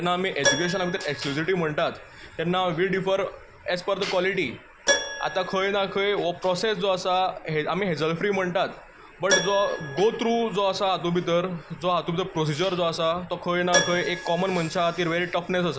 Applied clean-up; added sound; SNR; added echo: none; Keyboard (musical); 8 dB; none.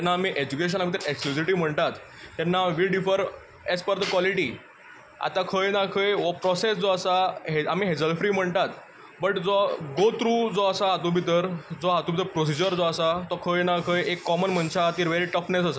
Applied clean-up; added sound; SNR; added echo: none; none; none; none.